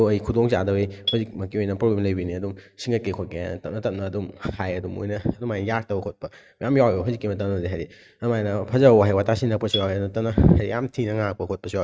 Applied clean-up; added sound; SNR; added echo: neural mask model RNNoise.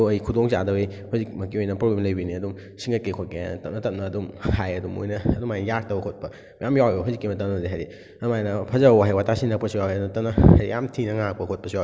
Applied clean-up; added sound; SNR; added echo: none; none; none; none.